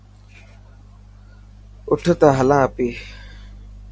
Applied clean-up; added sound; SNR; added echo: none; none; none; none.